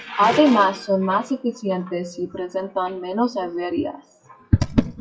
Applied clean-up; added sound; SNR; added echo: classical method WPE with log-MMSE.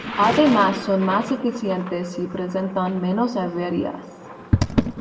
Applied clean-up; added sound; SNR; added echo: none; Thunder; 11 dB; reverberation time 1.5 s.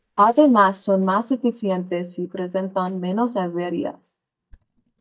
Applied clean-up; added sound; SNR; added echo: neural mask model DeepFilterNet 3.